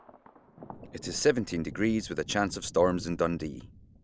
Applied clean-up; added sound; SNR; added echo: none; Thunder; 16 dB; none.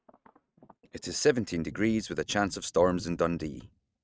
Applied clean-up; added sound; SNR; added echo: neural mask model RNNoise.